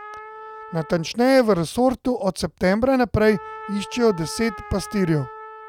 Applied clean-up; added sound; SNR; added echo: none; Trumpet; 18 dB; none.